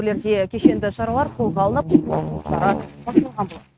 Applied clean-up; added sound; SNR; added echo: neural mask model RNNoise.